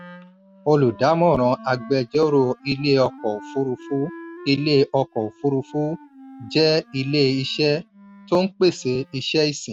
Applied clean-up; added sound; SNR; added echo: neural mask model RNNoise.